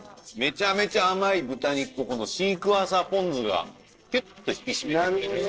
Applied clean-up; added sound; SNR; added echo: neural separator model SepFormer DNS4.